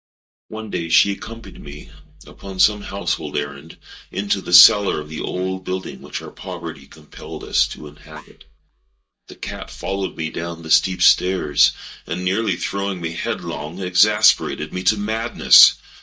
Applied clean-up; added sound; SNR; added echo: neural mask model DeepFilterNet 3.